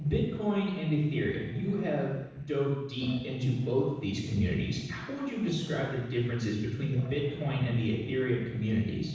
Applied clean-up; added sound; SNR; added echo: neural separator model SepFormer DNS4.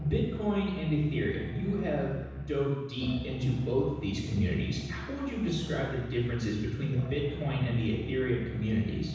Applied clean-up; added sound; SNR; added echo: none; Musical instrument; 13 dB; reverberation time 1.1 s.